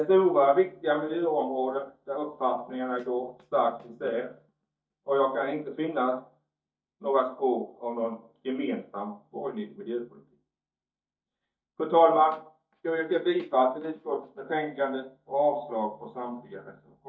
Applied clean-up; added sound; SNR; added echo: neural mask model DeepFilterNet 3.